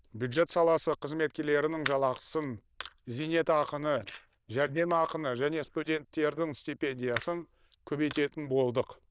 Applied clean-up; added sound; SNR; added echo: neural diffusion model UNIVERSE++.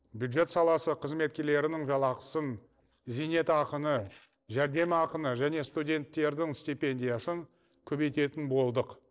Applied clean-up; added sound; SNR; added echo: neural separator model SepFormer DNS4.